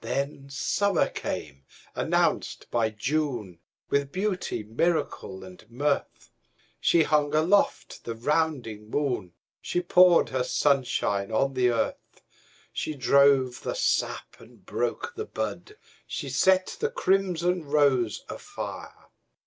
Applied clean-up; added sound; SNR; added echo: none; none; none; none.